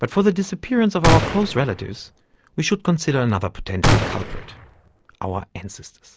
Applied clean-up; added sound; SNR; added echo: none; Gunshot, gunfire; -1 dB; none.